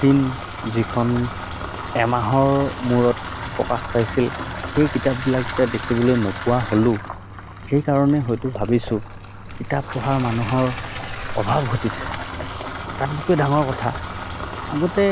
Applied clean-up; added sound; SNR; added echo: none; Bathtub (filling or washing) / Water tap, faucet; 9 dB; none.